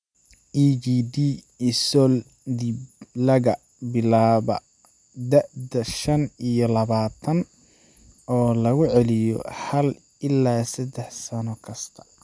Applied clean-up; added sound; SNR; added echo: none; none; none; none.